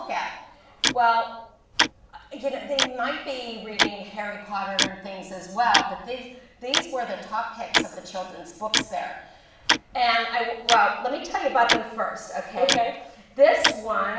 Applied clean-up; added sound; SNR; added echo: none; Tick-tock; 3 dB; reverberation time 0.6 s.